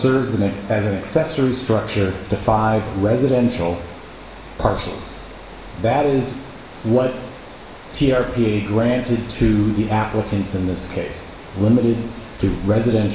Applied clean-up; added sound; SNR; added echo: none; Water; 17 dB; reverberation time 0.9 s.